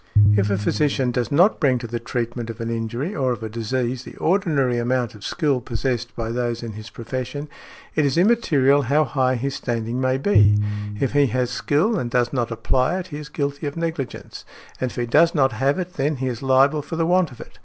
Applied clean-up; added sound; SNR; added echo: none; Piano; 1 dB; none.